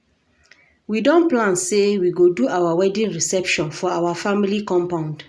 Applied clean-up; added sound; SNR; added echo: none; none; none; none.